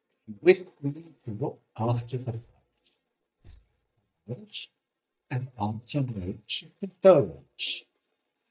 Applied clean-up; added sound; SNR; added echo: neural mask model DeepFilterNet 3.